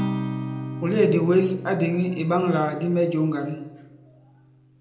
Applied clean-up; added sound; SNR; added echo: none; Acoustic guitar; 10 dB; reverberation time 0.8 s.